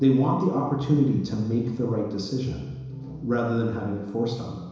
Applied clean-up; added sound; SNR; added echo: none; none; none; reverberation time 1.0 s.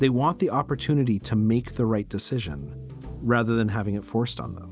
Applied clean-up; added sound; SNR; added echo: none; none; none; none.